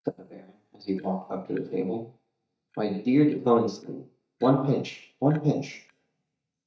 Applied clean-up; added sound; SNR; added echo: neural mask model DeepFilterNet 3.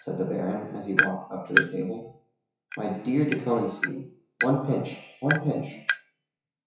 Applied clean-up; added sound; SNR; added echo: classical method WPE with log-MMSE.